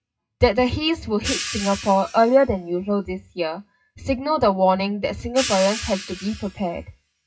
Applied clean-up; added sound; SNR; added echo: classical method WPE with log-MMSE.